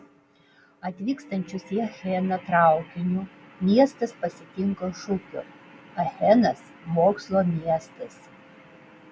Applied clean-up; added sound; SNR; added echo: none; none; none; none.